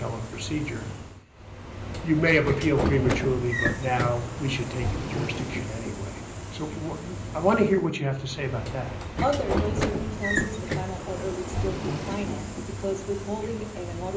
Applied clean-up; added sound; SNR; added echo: none; Sliding door / Train; 3 dB; reverberation time 0.5 s.